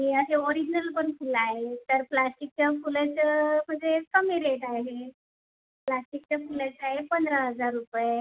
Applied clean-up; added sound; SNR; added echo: none; none; none; none.